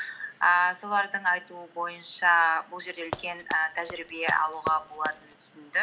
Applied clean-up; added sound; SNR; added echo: none; Run; 12 dB; none.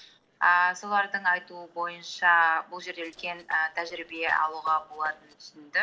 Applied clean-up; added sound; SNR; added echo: neural separator model SepFormer DNS4.